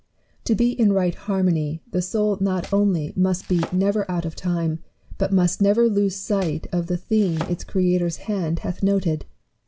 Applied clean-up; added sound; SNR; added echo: none; Domestic sounds, home sounds; 19 dB; none.